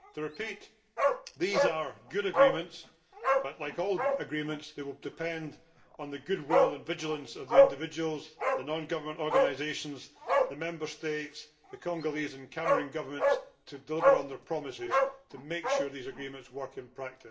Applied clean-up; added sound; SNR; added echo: none; Bark; -5 dB; reverberation time 0.4 s.